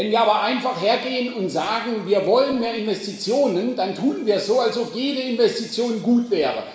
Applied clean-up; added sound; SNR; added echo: none; none; none; reverberation time 0.9 s.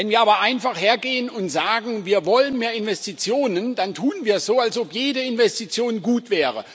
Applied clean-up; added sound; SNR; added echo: none; none; none; none.